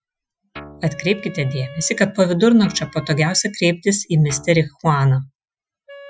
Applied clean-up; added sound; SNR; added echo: classical method Wiener filter.